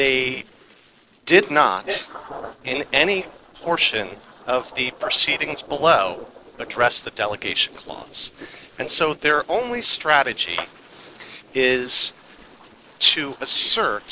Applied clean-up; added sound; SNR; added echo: neural separator model SepFormer DNS4.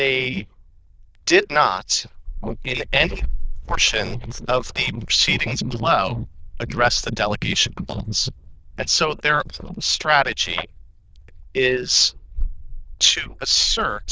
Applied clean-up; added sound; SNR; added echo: neural diffusion model UNIVERSE++.